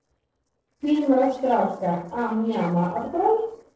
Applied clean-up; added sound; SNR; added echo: neural separator model SepFormer DNS4.